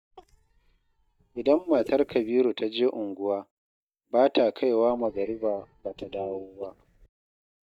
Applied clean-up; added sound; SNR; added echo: neural mask model DeepFilterNet 3.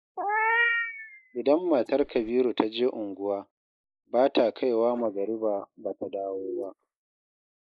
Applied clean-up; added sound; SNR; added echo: neural mask model Resemble Enhance denoiser.